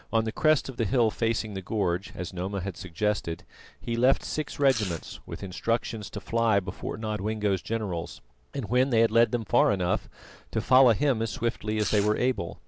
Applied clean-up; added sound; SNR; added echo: none; Domestic sounds, home sounds; 13 dB; none.